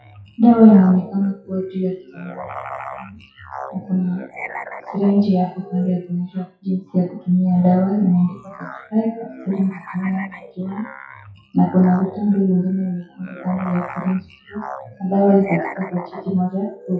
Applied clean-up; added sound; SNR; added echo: classical method WPE with log-MMSE.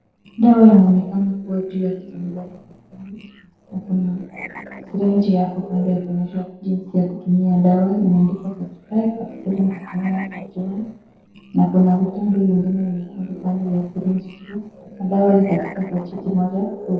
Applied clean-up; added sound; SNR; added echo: neural separator model SepFormer DNS4.